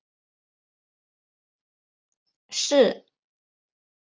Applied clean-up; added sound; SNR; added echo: none; none; none; none.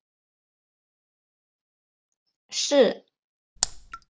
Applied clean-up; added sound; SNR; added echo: none; Raindrop; 1 dB; none.